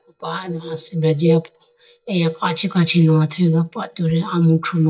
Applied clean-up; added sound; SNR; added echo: neural mask model DeepFilterNet 3.